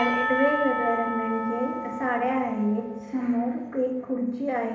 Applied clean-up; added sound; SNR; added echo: none; Church bell / Percussion; 5 dB; reverberation time 0.8 s.